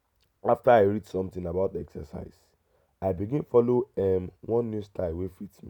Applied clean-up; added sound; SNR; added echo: none; none; none; none.